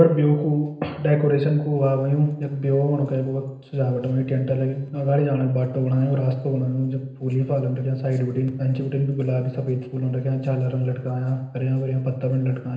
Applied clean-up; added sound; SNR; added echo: none; none; none; reverberation time 0.9 s.